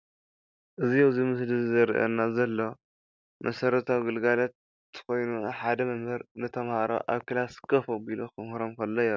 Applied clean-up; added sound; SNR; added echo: none; none; none; none.